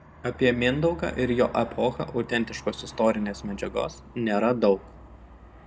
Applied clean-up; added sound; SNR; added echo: none; Aircraft; 18 dB; none.